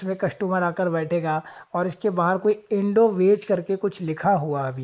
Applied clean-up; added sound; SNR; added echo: neural mask model Resemble Enhance denoiser.